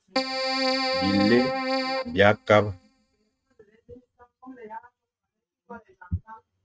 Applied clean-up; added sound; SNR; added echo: neural mask model RNNoise.